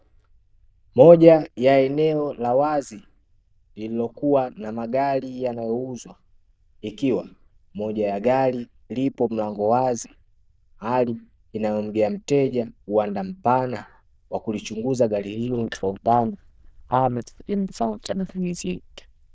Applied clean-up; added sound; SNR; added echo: neural diffusion model UNIVERSE++.